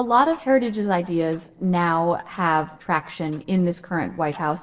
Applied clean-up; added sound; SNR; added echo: neural separator model SepFormer DNS4.